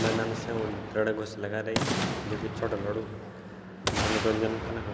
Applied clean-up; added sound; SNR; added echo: none; Boom; 2 dB; none.